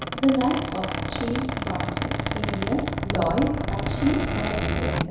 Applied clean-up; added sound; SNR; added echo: none; Squeak; 0 dB; reverberation time 1.0 s.